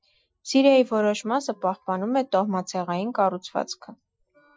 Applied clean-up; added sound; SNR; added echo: classical method Wiener filter.